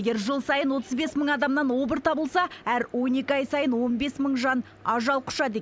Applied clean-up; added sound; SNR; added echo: none; none; none; none.